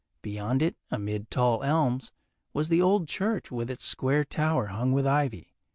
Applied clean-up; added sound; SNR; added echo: none; none; none; none.